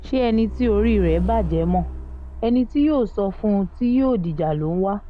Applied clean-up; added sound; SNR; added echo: none; Truck; 9 dB; none.